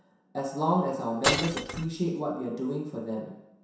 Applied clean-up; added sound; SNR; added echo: none; Glass; 0 dB; reverberation time 0.7 s.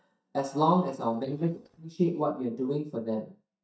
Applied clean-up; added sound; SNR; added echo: neural mask model DeepFilterNet 3.